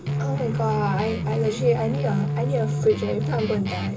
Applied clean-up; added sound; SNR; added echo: none; Guitar; 1 dB; reverberation time 0.2 s.